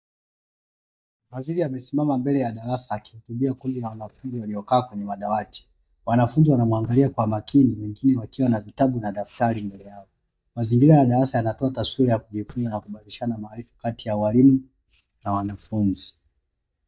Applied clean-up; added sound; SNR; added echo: neural mask model DeepFilterNet 3.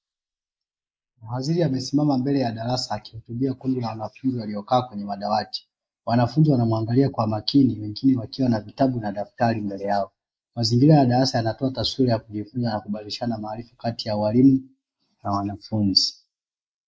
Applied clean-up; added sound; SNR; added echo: neural mask model Resemble Enhance denoiser.